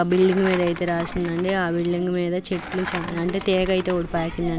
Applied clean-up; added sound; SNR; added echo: none; Skateboard; 13 dB; none.